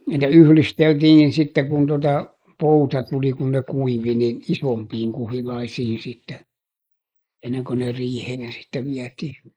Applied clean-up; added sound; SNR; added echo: neural mask model Resemble Enhance denoiser.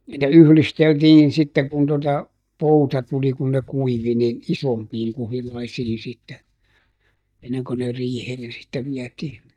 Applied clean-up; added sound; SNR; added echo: neural mask model DeepFilterNet 3.